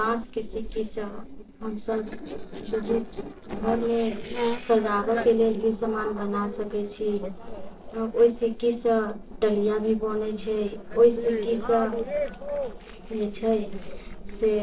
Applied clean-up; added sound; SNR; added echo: neural separator model SepFormer DNS4.